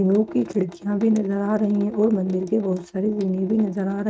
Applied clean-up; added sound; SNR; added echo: neural mask model RNNoise.